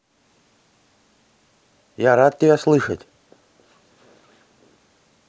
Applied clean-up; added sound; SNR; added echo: none; none; none; none.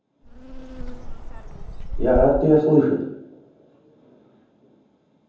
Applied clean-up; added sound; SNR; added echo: none; Insect; 5 dB; reverberation time 0.9 s.